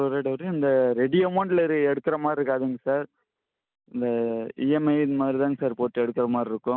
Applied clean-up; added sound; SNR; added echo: none; none; none; none.